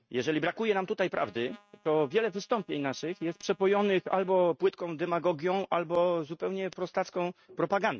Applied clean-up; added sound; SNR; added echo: neural mask model RNNoise.